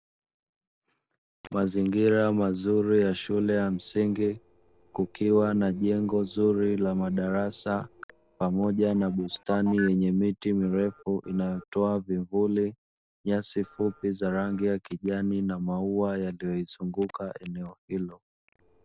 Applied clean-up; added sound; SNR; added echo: neural separator model SepFormer DNS4.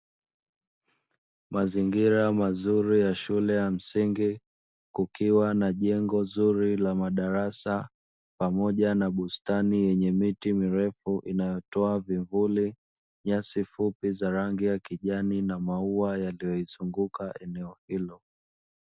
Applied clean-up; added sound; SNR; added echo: none; none; none; none.